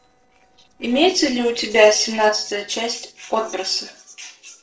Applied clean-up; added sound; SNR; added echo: neural separator model SepFormer DNS4.